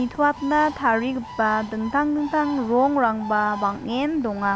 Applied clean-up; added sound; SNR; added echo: none; Bird; 15 dB; none.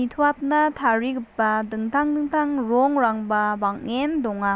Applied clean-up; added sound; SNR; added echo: none; none; none; none.